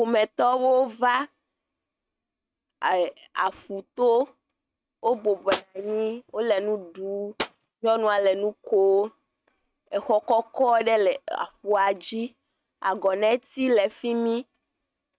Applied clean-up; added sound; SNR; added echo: neural mask model RNNoise.